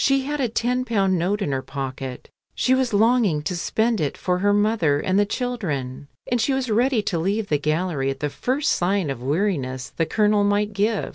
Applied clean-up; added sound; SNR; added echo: none; none; none; none.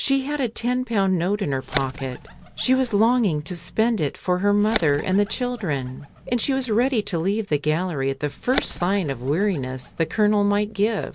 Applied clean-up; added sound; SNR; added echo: none; Bird; 13 dB; none.